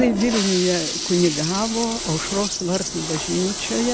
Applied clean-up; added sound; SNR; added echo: none; Toilet flush; 5 dB; none.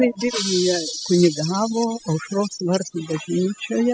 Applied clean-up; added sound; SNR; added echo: classical method spectral subtraction.